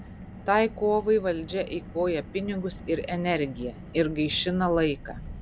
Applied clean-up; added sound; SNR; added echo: none; Car; 14 dB; none.